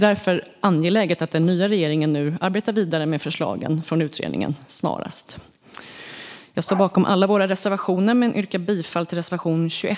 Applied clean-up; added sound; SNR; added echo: none; Bark; 16 dB; none.